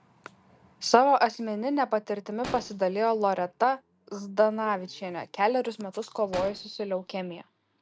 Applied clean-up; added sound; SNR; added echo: none; Explosion; 14 dB; none.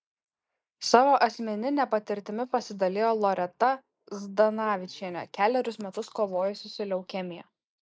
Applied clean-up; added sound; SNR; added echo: neural mask model Resemble Enhance denoiser.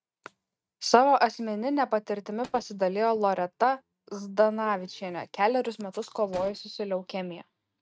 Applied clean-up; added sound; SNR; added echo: neural mask model RNNoise.